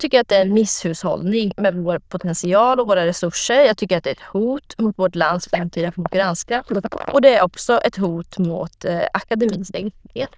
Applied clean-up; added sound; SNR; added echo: neural diffusion model UNIVERSE++.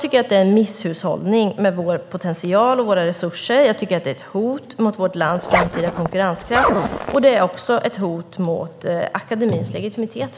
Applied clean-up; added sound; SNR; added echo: none; Zipper (clothing); 2 dB; none.